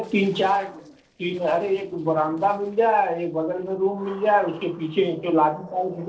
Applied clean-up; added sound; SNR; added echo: neural separator model SepFormer DNS4.